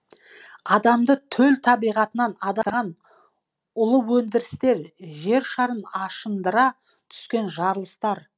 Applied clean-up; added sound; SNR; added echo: none; none; none; none.